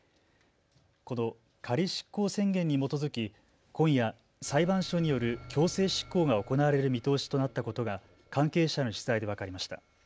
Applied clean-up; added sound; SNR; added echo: none; none; none; none.